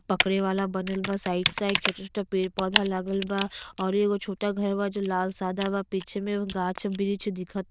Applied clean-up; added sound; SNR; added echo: neural diffusion model UNIVERSE++.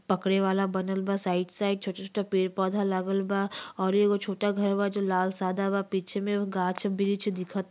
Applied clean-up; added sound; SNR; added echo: none; none; none; none.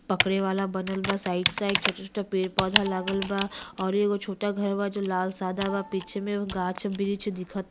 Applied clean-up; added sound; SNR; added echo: none; Computer keyboard; 6 dB; none.